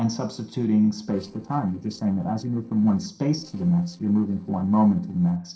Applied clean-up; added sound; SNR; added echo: neural separator model SepFormer DNS4.